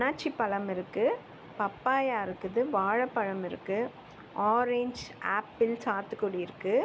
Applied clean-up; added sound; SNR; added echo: none; none; none; none.